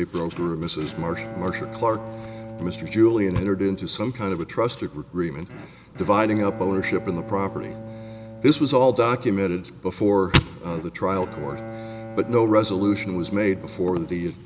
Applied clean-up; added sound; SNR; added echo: none; Bowed string instrument; 15 dB; none.